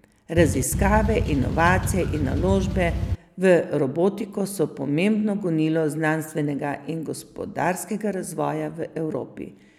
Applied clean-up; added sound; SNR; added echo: none; Boat, Water vehicle; 1 dB; none.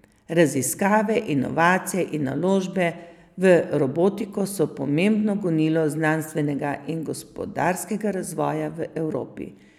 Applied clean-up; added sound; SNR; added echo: none; none; none; none.